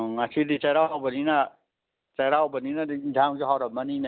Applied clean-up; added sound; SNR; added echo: none; none; none; none.